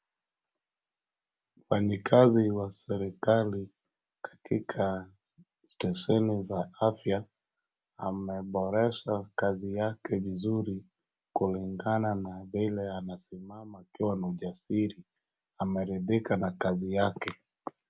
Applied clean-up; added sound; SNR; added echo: none; none; none; none.